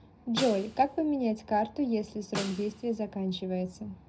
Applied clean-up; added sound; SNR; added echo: none; Snare drum; 13 dB; reverberation time 0.3 s.